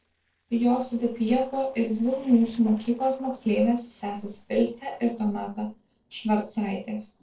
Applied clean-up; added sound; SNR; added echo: neural separator model SepFormer DNS4.